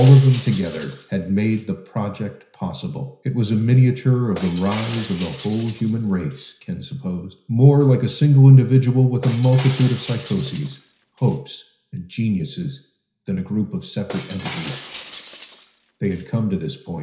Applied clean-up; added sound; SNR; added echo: none; Shatter; 17 dB; reverberation time 0.5 s.